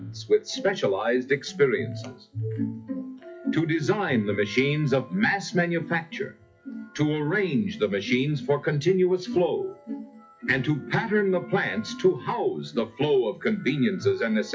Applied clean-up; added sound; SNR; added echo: classical method WPE with log-MMSE.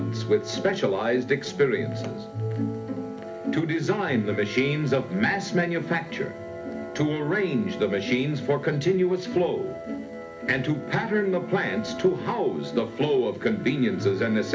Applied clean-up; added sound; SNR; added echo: none; Wind instrument, woodwind instrument; 19 dB; reverberation time 0.3 s.